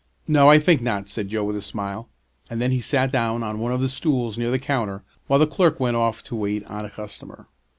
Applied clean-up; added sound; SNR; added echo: none; none; none; none.